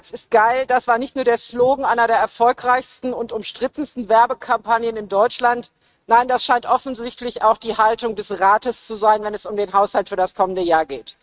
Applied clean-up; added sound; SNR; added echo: neural mask model RNNoise.